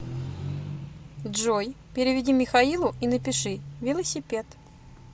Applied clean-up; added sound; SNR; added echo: none; none; none; none.